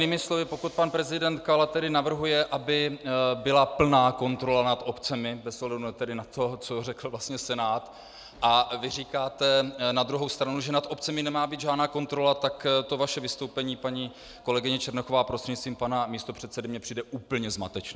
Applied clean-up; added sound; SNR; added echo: none; none; none; none.